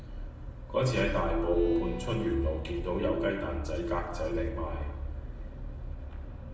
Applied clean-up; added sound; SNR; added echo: none; Bowed string instrument; 17 dB; reverberation time 0.8 s.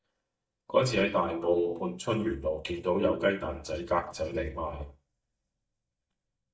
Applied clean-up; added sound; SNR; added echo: neural mask model DeepFilterNet 3.